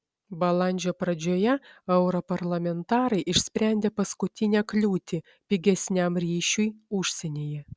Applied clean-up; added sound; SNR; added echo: none; none; none; none.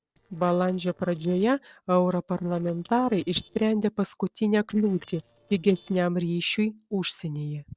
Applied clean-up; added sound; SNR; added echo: neural separator model SepFormer DNS4.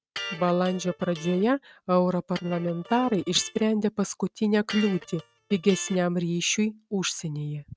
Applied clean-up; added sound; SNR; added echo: neural mask model RNNoise.